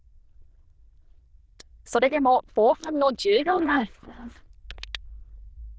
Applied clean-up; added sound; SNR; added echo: neural diffusion model UNIVERSE++.